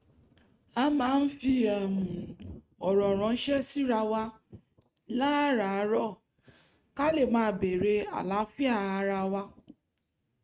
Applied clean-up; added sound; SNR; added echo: neural mask model RNNoise.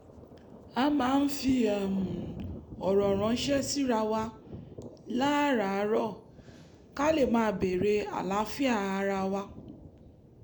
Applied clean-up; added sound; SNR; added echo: none; Thunder; 15 dB; none.